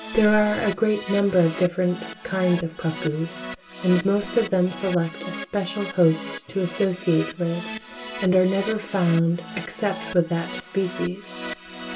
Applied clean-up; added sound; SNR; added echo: none; Keyboard (musical); 11 dB; reverberation time 0.2 s.